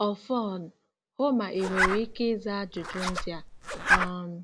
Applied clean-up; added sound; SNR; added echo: none; Zipper (clothing); -1 dB; none.